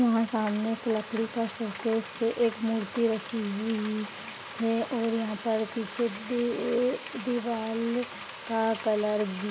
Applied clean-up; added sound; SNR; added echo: none; Frying (food); 12 dB; none.